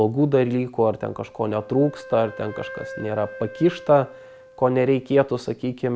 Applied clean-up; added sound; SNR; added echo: none; Wind instrument, woodwind instrument; 18 dB; none.